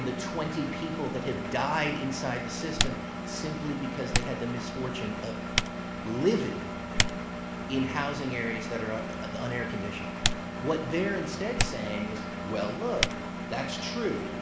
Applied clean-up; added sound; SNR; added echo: none; Typing + Engine; 0 dB; none.